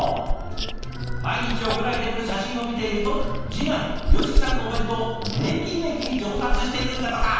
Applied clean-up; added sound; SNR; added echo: none; Chewing, mastication; -1 dB; reverberation time 1.2 s.